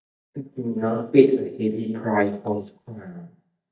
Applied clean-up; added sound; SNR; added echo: neural mask model DeepFilterNet 3.